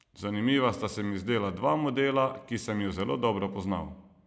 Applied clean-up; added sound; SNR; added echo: none; none; none; none.